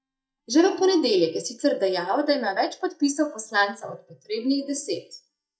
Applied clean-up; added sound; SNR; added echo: neural mask model DeepFilterNet 3.